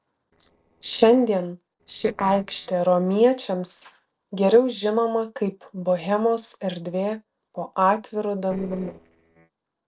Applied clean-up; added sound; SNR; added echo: neural separator model SepFormer DNS4.